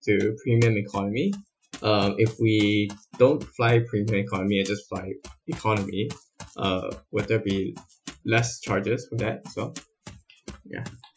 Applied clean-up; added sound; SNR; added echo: classical method Wiener filter.